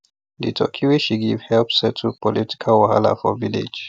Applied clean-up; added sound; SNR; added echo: none; none; none; none.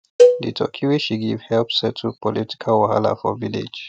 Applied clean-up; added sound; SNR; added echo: neural mask model RNNoise.